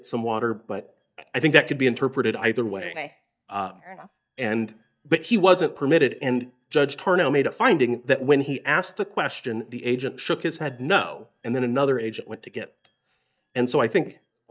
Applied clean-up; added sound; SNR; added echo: neural mask model DeepFilterNet 3.